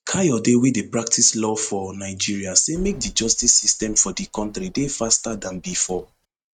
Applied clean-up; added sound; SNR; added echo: neural mask model RNNoise.